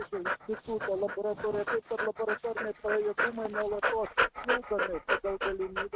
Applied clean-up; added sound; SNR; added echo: neural mask model RNNoise.